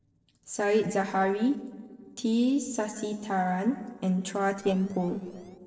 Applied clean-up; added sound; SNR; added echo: neural separator model SepFormer DNS4.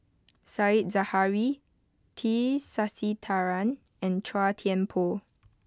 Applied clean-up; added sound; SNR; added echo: none; none; none; none.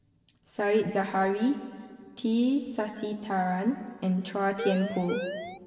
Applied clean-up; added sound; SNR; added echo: none; Siren; 5 dB; reverberation time 2.2 s.